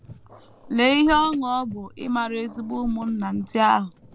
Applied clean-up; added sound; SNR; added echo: none; Growling + Car; 18 dB; none.